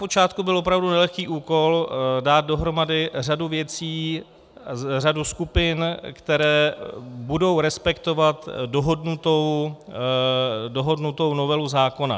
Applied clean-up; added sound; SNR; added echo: none; none; none; none.